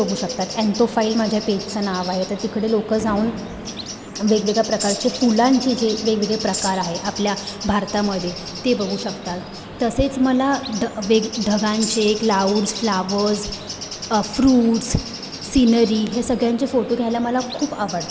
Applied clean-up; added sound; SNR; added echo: none; Bird + Tambourine; 13 dB; none.